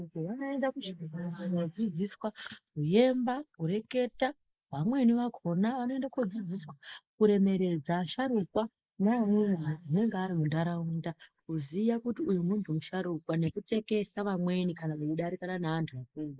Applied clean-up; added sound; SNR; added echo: neural mask model Resemble Enhance denoiser.